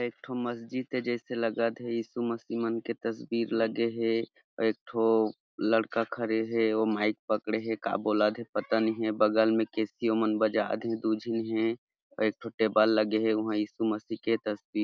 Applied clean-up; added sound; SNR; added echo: none; none; none; none.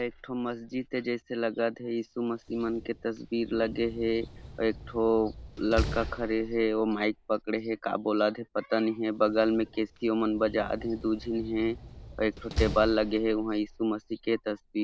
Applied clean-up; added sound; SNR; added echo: none; Slam; 12 dB; none.